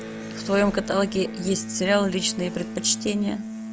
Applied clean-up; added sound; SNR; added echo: none; Electric guitar; 9 dB; none.